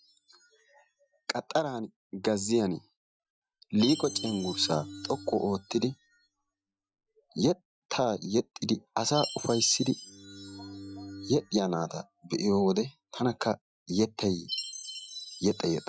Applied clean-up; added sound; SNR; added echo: classical method Wiener filter.